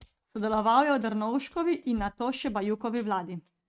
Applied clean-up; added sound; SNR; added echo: neural mask model RNNoise.